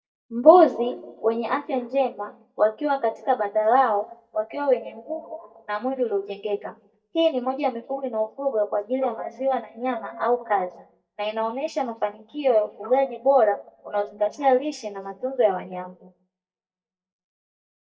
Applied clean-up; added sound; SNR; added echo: neural mask model DeepFilterNet 3.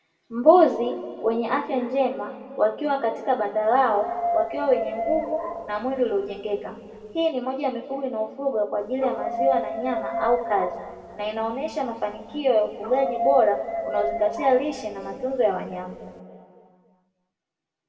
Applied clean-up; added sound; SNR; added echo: none; Dog; 7 dB; reverberation time 2.2 s.